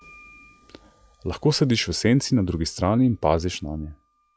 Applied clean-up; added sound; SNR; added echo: classical method log-MMSE.